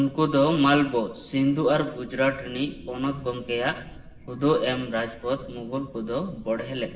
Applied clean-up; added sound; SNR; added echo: none; none; none; reverberation time 0.9 s.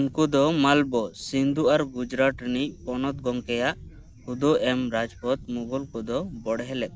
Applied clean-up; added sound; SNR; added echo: none; none; none; none.